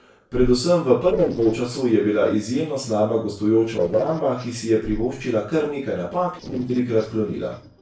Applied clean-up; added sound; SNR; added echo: neural separator model SepFormer DNS4.